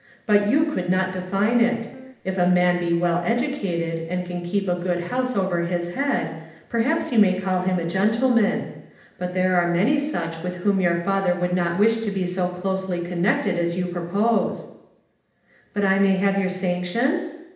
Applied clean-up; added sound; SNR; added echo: none; Guitar; 19 dB; reverberation time 0.8 s.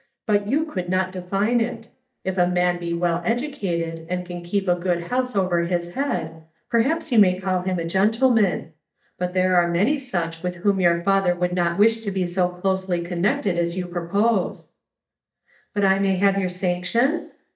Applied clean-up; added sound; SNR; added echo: neural mask model DeepFilterNet 3.